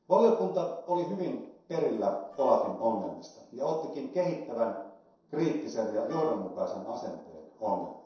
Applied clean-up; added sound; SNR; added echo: neural separator model SepFormer DNS4.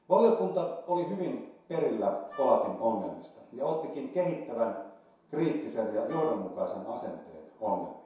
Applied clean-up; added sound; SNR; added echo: none; Wind instrument, woodwind instrument; 18 dB; reverberation time 0.7 s.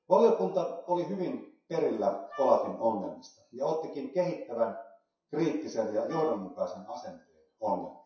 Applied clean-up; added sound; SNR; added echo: classical method WPE with log-MMSE.